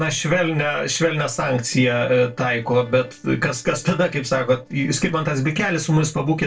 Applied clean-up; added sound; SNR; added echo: neural separator model SepFormer DNS4.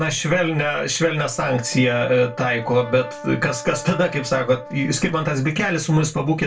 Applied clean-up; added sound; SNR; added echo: none; Brass instrument; 18 dB; reverberation time 0.2 s.